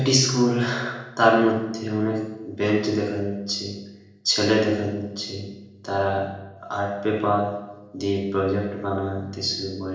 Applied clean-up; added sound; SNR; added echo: none; none; none; reverberation time 1.0 s.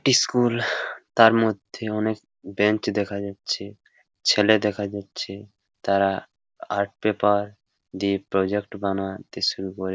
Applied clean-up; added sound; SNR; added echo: none; none; none; none.